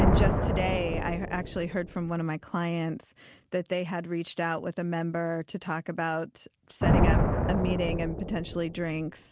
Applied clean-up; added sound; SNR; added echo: none; Thunder; -1 dB; none.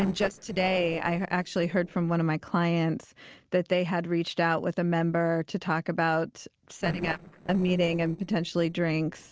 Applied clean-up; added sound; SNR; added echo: neural separator model SepFormer DNS4.